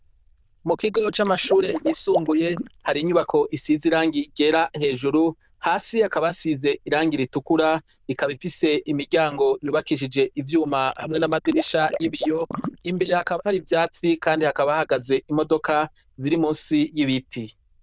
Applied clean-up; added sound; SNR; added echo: neural diffusion model UNIVERSE++.